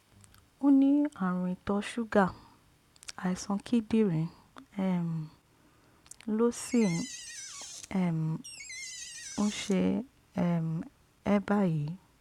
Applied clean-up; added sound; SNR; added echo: none; Door; 13 dB; none.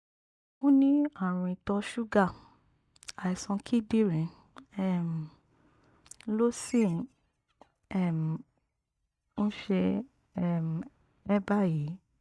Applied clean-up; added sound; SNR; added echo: neural mask model DeepFilterNet 3.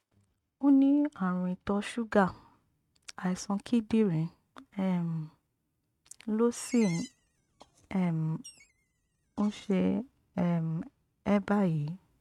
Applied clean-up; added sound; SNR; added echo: neural mask model RNNoise.